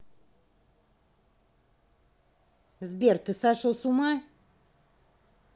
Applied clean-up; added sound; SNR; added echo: none; none; none; none.